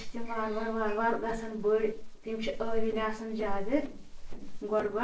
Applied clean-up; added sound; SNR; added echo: neural separator model SepFormer DNS4.